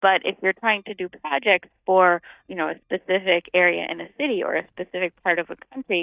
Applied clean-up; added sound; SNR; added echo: neural mask model DeepFilterNet 3.